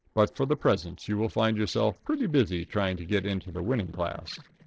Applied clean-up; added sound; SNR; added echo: neural separator model SepFormer DNS4.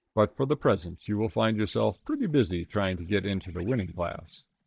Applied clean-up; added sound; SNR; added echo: neural mask model DeepFilterNet 3.